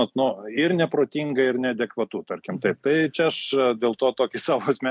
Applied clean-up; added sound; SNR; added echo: none; none; none; none.